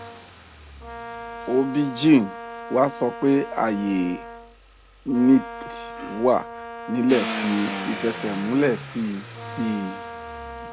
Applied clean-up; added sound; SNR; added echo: none; Car + Brass instrument; 10 dB; none.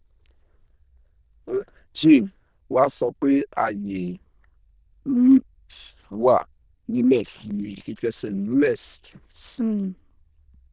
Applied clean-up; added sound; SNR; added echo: neural diffusion model UNIVERSE++.